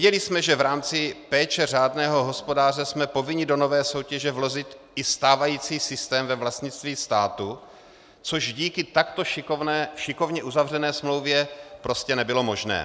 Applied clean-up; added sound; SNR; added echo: none; none; none; none.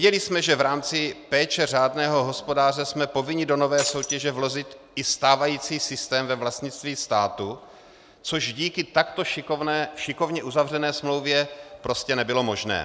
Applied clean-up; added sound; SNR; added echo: none; Shatter; 5 dB; none.